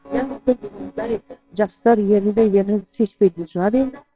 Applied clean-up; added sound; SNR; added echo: neural separator model SepFormer WHAMR!.